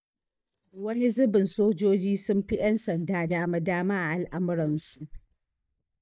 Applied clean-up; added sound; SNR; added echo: neural mask model DeepFilterNet 3.